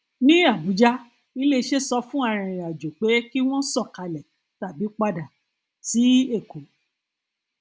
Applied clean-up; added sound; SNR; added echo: none; none; none; none.